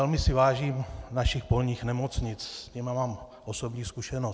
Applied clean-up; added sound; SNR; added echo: none; none; none; none.